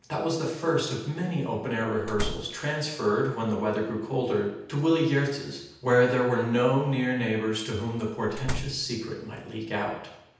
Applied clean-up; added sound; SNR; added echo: none; Slam; 7 dB; reverberation time 0.8 s.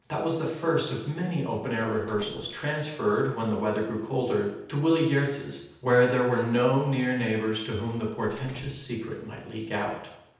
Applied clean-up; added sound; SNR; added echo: neural separator model SepFormer DNS4.